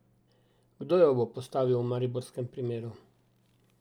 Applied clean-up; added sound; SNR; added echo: none; none; none; none.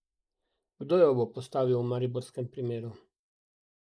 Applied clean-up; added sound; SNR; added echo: neural mask model Resemble Enhance denoiser.